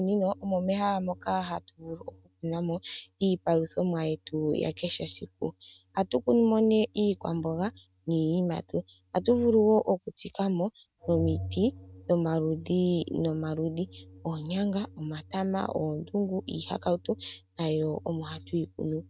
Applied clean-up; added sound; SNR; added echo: neural mask model RNNoise.